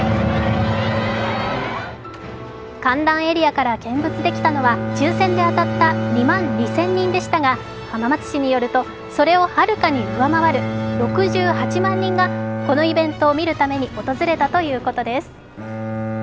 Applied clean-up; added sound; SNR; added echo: none; Bowed string instrument; 6 dB; none.